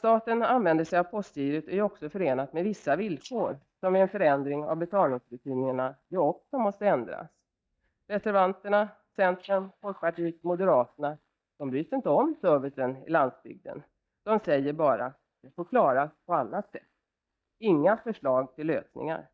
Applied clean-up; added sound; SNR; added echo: neural mask model DeepFilterNet 3.